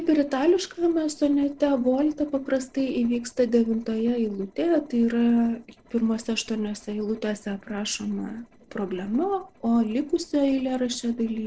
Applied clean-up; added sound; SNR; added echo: neural separator model SepFormer DNS4.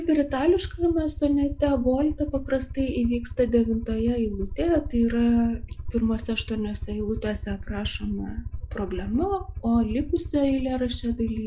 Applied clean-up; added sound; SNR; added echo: classical method log-MMSE.